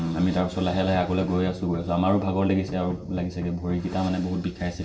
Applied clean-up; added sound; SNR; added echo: none; Knock; 17 dB; reverberation time 0.7 s.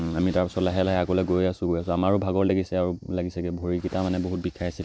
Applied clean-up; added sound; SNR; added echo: none; none; none; none.